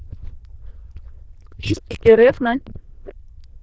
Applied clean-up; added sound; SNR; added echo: neural diffusion model UNIVERSE++.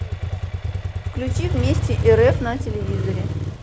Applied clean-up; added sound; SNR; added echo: none; Motorcycle; -1 dB; none.